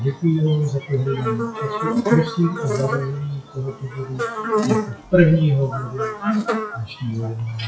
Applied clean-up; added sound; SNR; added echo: classical method WPE with log-MMSE.